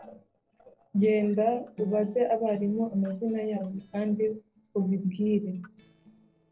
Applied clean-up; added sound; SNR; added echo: neural separator model SepFormer DNS4.